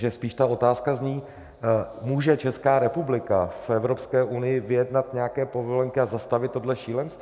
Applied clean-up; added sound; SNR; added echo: none; none; none; none.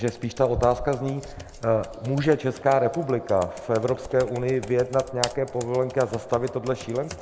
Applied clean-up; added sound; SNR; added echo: none; Computer keyboard; 14 dB; none.